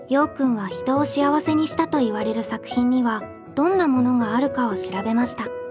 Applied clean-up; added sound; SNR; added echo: none; none; none; none.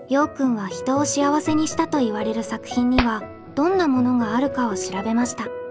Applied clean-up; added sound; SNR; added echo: none; Hands; 14 dB; none.